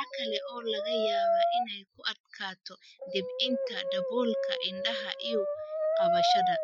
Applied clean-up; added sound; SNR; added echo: classical method Wiener filter.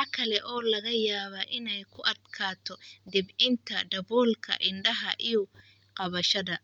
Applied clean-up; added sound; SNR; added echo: none; none; none; none.